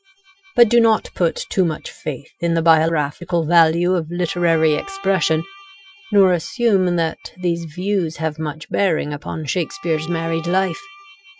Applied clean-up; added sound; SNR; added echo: classical method Wiener filter.